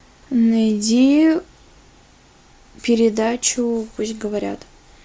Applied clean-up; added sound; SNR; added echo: none; none; none; none.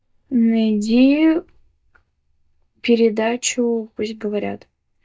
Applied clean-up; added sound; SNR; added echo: neural mask model DeepFilterNet 3.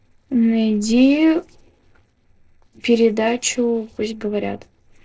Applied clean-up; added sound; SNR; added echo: neural separator model SepFormer DNS4.